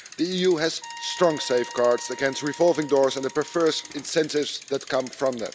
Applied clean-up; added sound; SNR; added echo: none; Trumpet + Bicycle; 16 dB; none.